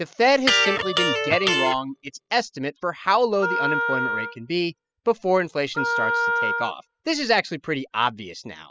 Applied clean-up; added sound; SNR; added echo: classical method spectral subtraction.